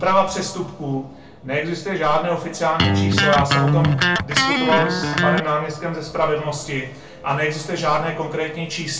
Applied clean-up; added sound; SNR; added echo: none; Electric guitar; -4 dB; reverberation time 0.3 s.